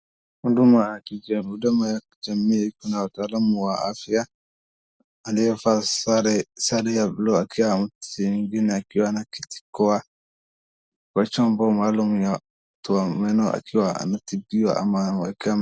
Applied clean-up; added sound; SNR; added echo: none; none; none; none.